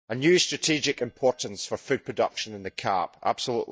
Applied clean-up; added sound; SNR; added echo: neural mask model DeepFilterNet 3.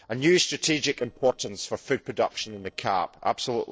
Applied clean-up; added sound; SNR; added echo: neural separator model SepFormer DNS4.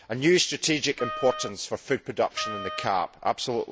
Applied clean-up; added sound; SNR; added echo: none; Wind instrument, woodwind instrument; 11 dB; none.